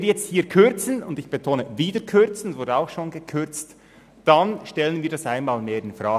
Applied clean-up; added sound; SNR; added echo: none; none; none; none.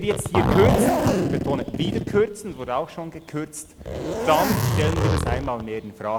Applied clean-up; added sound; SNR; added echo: none; Zipper (clothing); -1 dB; none.